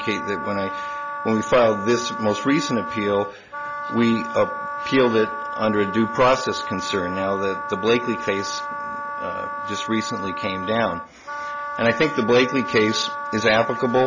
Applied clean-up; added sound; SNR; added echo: none; Wind instrument, woodwind instrument; 7 dB; none.